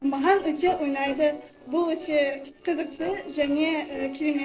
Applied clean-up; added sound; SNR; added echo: neural separator model SepFormer DNS4.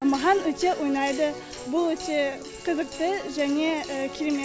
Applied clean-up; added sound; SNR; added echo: none; none; none; none.